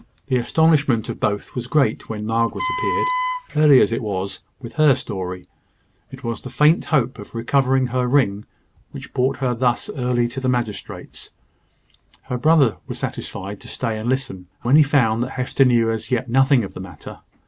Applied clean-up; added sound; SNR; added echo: none; Wind instrument, woodwind instrument; 4 dB; none.